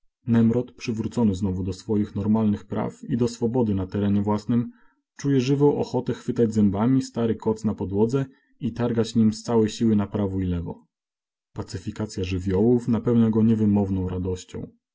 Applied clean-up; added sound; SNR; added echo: none; none; none; none.